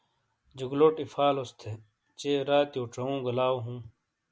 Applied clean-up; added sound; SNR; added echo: none; none; none; none.